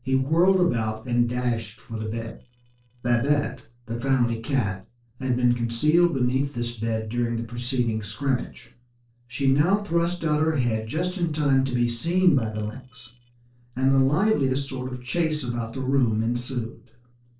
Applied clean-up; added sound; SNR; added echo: neural separator model SepFormer DNS4.